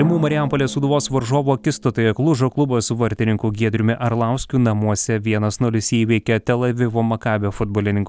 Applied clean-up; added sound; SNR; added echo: none; Drum; 19 dB; none.